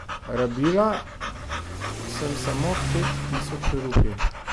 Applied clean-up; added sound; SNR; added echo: none; Accelerating, revving, vroom / Car + Dog / Breathing; -2 dB; none.